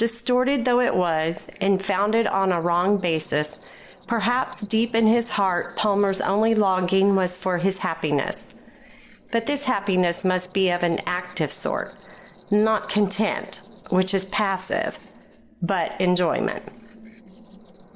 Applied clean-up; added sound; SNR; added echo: neural separator model SepFormer DNS4.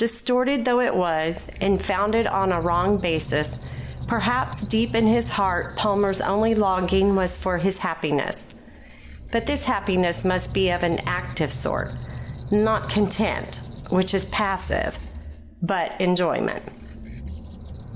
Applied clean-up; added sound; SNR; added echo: none; Squeak; 11 dB; none.